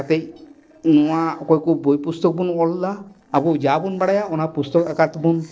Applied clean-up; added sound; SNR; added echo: neural separator model SepFormer DNS4.